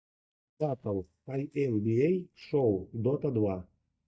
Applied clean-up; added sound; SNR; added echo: neural mask model DeepFilterNet 3.